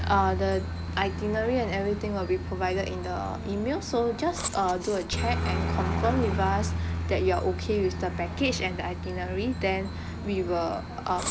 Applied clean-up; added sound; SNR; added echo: none; Aircraft; 3 dB; none.